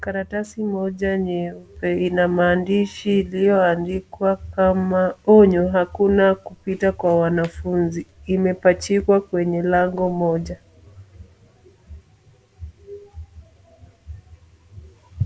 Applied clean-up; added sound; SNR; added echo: none; none; none; none.